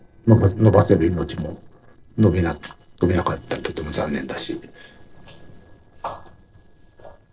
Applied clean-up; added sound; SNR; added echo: neural separator model SepFormer DNS4.